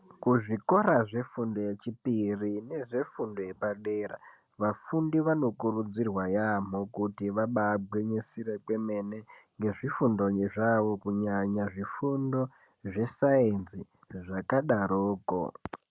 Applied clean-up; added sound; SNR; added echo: none; none; none; none.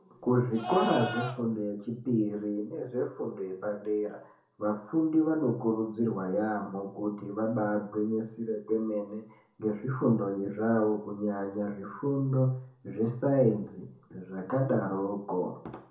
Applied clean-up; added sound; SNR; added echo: none; Livestock, farm animals, working animals; 7 dB; reverberation time 0.6 s.